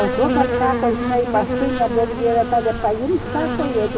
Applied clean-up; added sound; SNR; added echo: none; Insect; 3 dB; reverberation time 0.8 s.